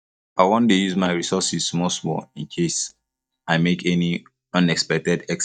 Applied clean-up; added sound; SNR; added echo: neural mask model DeepFilterNet 3.